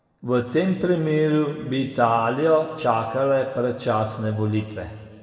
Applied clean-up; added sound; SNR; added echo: none; none; none; reverberation time 1.8 s.